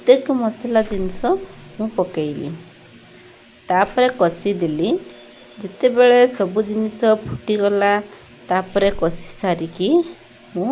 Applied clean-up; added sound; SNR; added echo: none; Slam / Alarm; 19 dB; none.